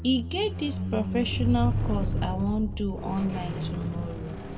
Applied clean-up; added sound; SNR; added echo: none; Squeak; 0 dB; reverberation time 0.7 s.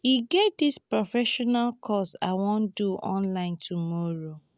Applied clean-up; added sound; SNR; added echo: none; none; none; none.